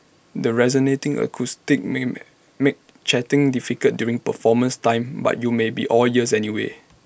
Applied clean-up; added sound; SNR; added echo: none; none; none; none.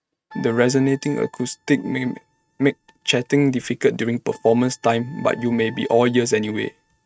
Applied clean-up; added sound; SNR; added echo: neural mask model RNNoise.